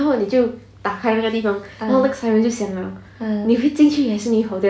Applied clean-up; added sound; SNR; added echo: none; none; none; none.